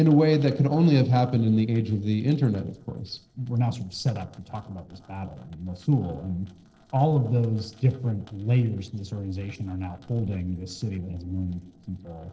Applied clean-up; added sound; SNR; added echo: neural separator model SepFormer DNS4.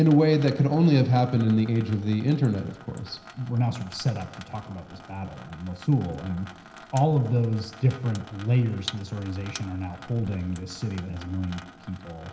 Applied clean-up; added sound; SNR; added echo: none; Sink (filling or washing) / Water tap, faucet; 20 dB; reverberation time 0.9 s.